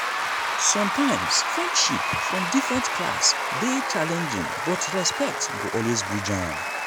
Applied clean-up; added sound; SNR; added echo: none; Applause / Crowd / Cheering; 0 dB; none.